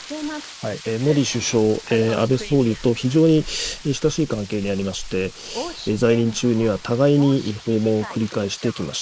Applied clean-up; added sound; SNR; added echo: neural mask model Resemble Enhance denoiser.